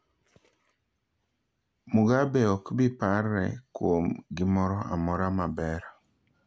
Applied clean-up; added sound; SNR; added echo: none; none; none; none.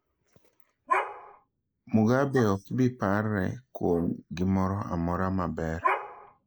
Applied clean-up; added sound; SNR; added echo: neural mask model Resemble Enhance denoiser.